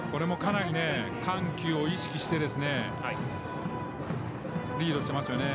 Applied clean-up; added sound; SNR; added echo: none; none; none; none.